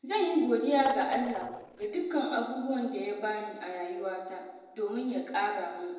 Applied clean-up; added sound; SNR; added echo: neural separator model SepFormer DNS4.